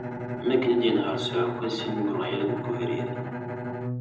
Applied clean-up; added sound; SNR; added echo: none; Bowed string instrument; 5 dB; reverberation time 0.8 s.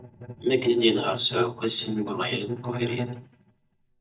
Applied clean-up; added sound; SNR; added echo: neural mask model DeepFilterNet 3.